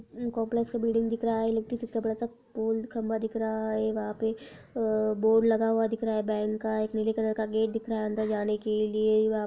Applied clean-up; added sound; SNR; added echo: none; none; none; none.